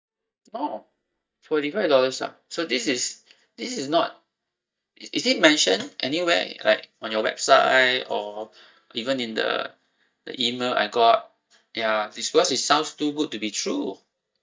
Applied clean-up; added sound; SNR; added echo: neural mask model DeepFilterNet 3.